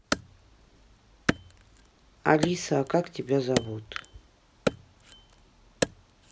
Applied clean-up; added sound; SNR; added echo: none; Wood; 4 dB; none.